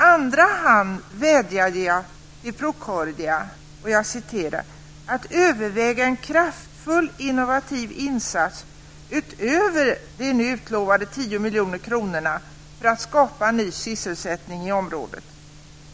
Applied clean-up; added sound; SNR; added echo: none; none; none; none.